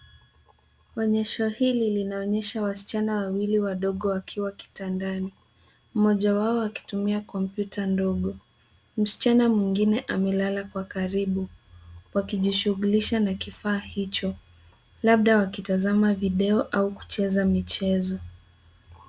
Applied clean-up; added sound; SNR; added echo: none; none; none; none.